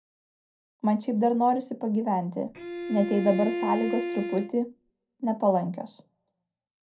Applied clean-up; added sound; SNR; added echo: none; Bowed string instrument; 4 dB; reverberation time 0.2 s.